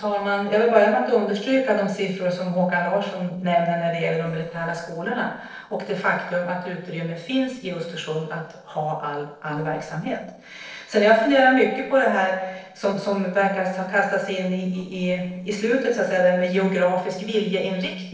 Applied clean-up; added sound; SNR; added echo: neural separator model SepFormer DNS4.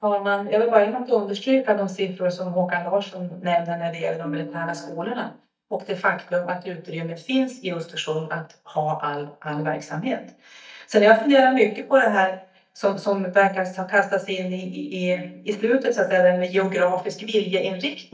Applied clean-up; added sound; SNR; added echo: neural mask model DeepFilterNet 3.